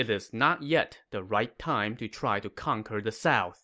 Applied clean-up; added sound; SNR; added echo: none; none; none; none.